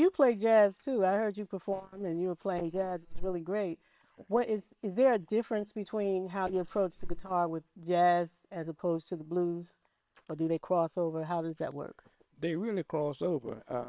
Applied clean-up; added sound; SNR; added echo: neural separator model SepFormer WHAM!.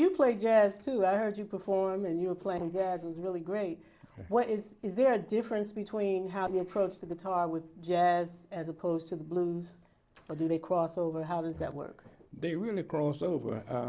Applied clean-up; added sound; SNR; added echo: neural separator model SepFormer DNS4.